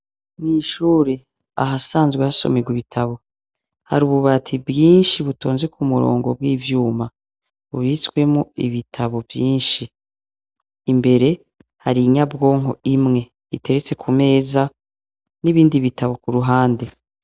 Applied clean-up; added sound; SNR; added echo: none; none; none; none.